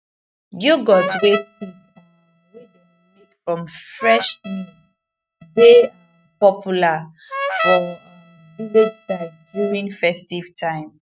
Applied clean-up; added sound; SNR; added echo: neural mask model RNNoise.